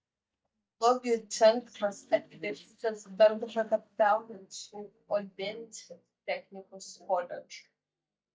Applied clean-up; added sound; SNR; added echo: neural mask model DeepFilterNet 3.